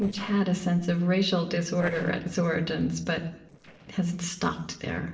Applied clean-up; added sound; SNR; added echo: neural separator model SepFormer DNS4.